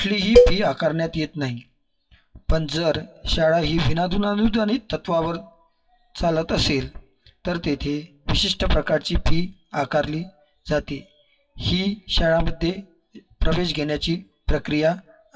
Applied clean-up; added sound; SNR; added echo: classical method WPE with log-MMSE.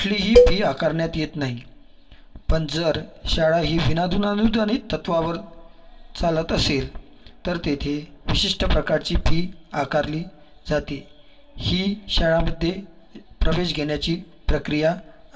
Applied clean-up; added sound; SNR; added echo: none; Cowbell; -2 dB; reverberation time 0.2 s.